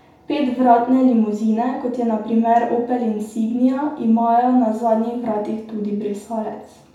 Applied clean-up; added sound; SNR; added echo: none; none; none; reverberation time 0.6 s.